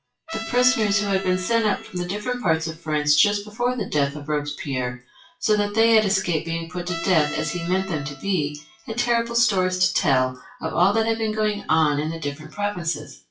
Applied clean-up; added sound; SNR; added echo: classical method WPE with log-MMSE.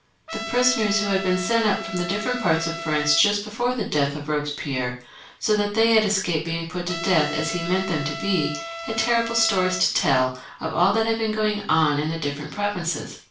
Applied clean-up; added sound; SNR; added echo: none; Trumpet; 10 dB; reverberation time 0.3 s.